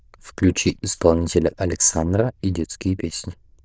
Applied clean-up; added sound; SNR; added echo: neural diffusion model UNIVERSE++.